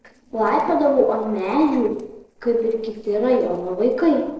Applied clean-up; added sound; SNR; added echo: neural separator model SepFormer DNS4.